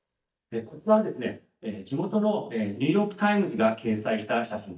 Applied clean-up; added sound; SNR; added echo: neural mask model DeepFilterNet 3.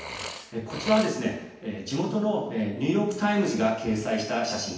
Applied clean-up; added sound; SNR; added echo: none; Burping, eructation; 16 dB; reverberation time 0.9 s.